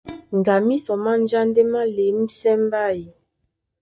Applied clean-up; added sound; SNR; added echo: neural mask model DeepFilterNet 3.